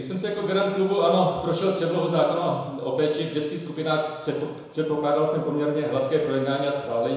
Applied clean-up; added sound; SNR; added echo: none; none; none; reverberation time 1.0 s.